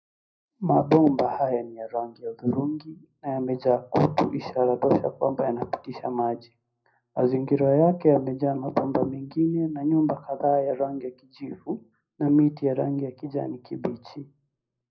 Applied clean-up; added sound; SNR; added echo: none; none; none; reverberation time 0.4 s.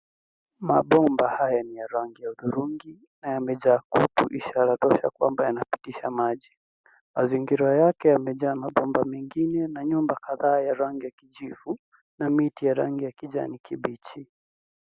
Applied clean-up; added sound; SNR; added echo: none; none; none; none.